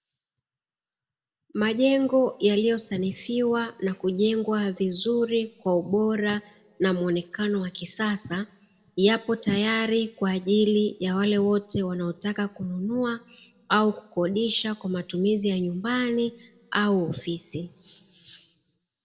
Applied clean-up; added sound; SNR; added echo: none; none; none; reverberation time 0.9 s.